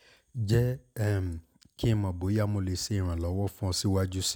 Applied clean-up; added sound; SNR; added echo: none; none; none; none.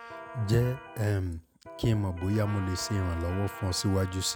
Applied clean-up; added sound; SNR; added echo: none; Trumpet + Electric guitar; 14 dB; none.